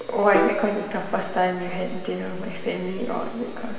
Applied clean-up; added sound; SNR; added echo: none; Piano; 7 dB; reverberation time 2.1 s.